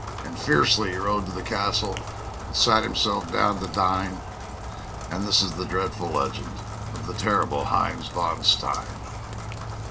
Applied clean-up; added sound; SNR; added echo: none; Rain; 7 dB; reverberation time 0.2 s.